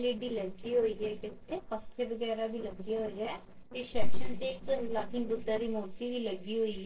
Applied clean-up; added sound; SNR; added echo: neural separator model SepFormer DNS4.